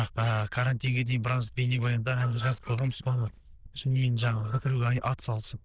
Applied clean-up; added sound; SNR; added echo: neural diffusion model UNIVERSE++.